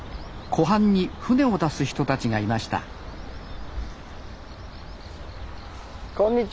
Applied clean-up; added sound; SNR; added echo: none; none; none; none.